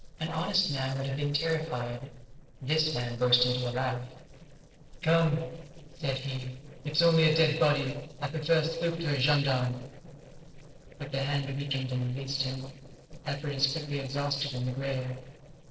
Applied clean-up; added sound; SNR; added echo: neural separator model SepFormer DNS4.